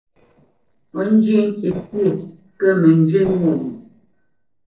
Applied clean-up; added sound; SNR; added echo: neural separator model SepFormer DNS4.